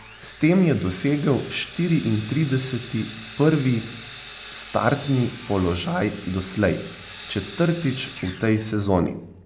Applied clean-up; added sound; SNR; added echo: none; Sawing; 15 dB; none.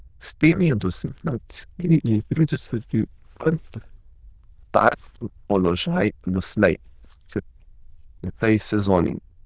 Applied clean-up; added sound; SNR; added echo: neural diffusion model UNIVERSE++.